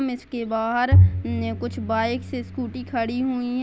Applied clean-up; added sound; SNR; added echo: none; Bowed string instrument; -4 dB; none.